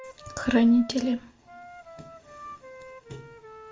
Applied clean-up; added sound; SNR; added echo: none; Wind instrument, woodwind instrument; 18 dB; reverberation time 0.3 s.